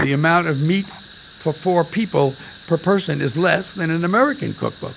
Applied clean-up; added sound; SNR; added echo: none; Fire; 18 dB; none.